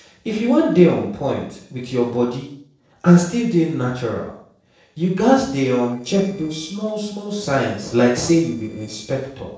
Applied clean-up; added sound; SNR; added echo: neural separator model SepFormer DNS4.